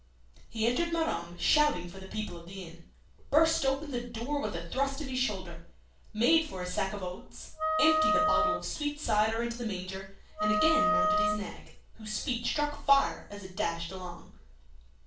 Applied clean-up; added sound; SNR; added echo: none; Wind instrument, woodwind instrument; -3 dB; reverberation time 0.3 s.